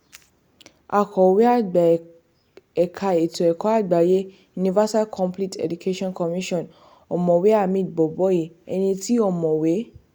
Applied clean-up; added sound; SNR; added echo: none; none; none; none.